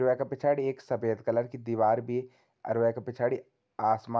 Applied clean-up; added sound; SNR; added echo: none; none; none; none.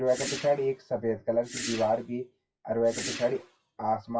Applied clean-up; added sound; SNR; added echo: classical method WPE with log-MMSE.